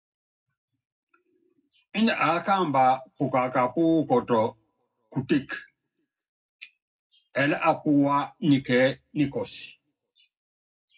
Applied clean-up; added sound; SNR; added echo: none; none; none; reverberation time 0.3 s.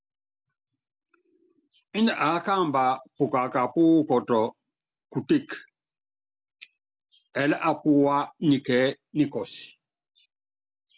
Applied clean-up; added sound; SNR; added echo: none; none; none; none.